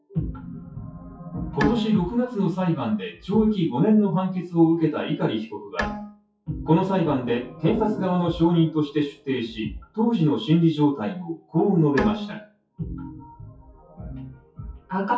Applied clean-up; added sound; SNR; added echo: classical method WPE with log-MMSE.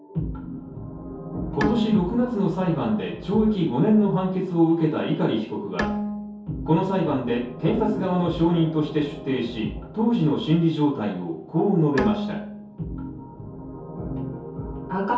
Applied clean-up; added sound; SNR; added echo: none; Bowed string instrument; 10 dB; reverberation time 0.6 s.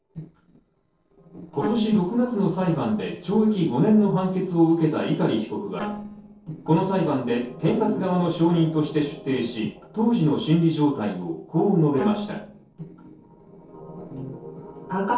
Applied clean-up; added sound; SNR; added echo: neural separator model SepFormer DNS4.